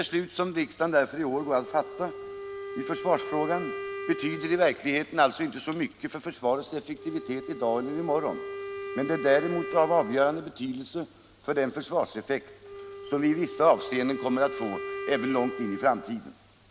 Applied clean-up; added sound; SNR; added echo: none; Wind instrument, woodwind instrument; 11 dB; none.